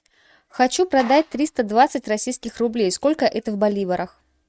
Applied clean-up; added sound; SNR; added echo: neural mask model RNNoise.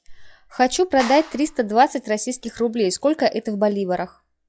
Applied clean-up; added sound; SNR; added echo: classical method log-MMSE.